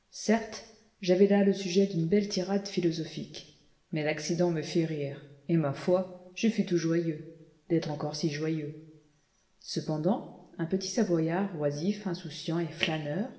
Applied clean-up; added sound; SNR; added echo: none; none; none; reverberation time 0.8 s.